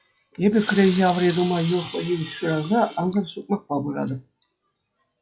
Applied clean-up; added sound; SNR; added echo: classical method log-MMSE.